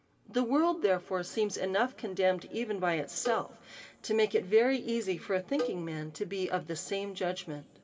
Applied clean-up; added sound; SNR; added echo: none; Cowbell; 11 dB; reverberation time 2.1 s.